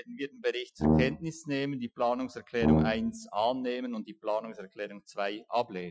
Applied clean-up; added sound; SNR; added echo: classical method Wiener filter.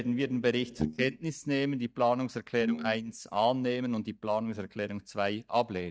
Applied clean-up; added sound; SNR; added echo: neural mask model DeepFilterNet 3.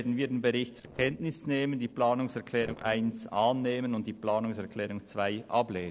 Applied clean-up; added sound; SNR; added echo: neural separator model SepFormer DNS4.